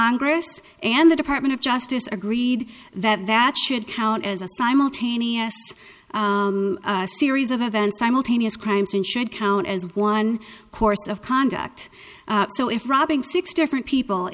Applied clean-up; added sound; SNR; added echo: none; none; none; none.